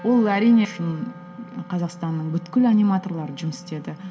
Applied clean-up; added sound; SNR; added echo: none; Wind instrument, woodwind instrument; 20 dB; reverberation time 0.4 s.